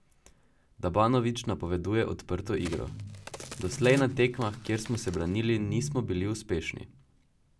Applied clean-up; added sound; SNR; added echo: none; Crack; 17 dB; none.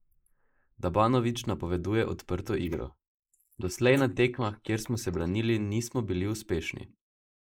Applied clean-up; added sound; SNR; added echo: neural mask model Resemble Enhance denoiser.